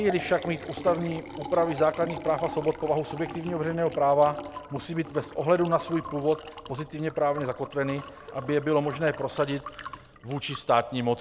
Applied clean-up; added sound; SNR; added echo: none; Liquid; 14 dB; none.